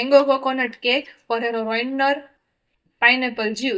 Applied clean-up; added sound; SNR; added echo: neural mask model DeepFilterNet 3.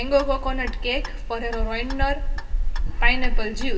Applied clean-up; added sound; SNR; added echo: none; Clock; -4 dB; reverberation time 0.2 s.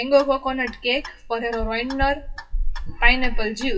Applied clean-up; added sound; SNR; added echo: classical method WPE with log-MMSE.